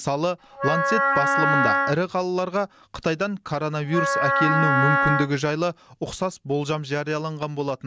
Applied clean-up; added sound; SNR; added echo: none; Wind instrument, woodwind instrument; -3 dB; none.